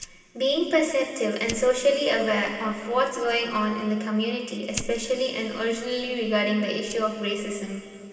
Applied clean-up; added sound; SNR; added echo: none; Fire; 18 dB; reverberation time 2.4 s.